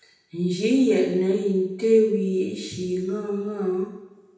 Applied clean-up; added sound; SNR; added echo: none; none; none; reverberation time 0.9 s.